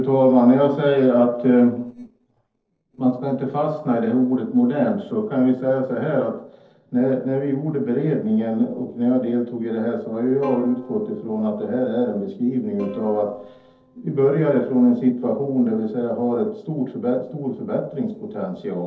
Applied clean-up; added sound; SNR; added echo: neural separator model SepFormer DNS4.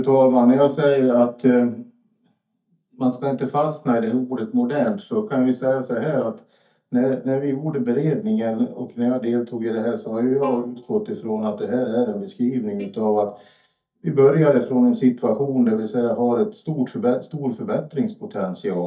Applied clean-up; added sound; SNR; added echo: neural mask model DeepFilterNet 3.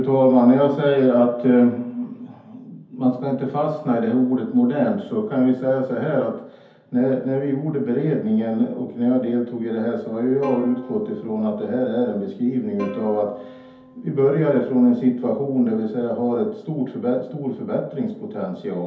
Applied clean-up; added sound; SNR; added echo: none; Plucked string instrument; 18 dB; reverberation time 0.5 s.